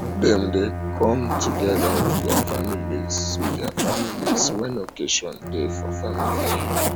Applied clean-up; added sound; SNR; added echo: none; Bowed string instrument + Zipper (clothing); -1 dB; none.